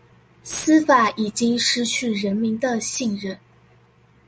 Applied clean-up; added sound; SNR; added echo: none; none; none; none.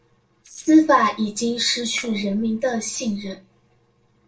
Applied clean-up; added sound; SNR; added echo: neural separator model SepFormer DNS4.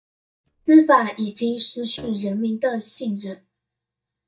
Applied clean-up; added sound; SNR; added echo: neural mask model DeepFilterNet 3.